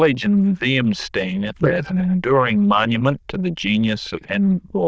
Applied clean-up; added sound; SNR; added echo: neural diffusion model UNIVERSE++.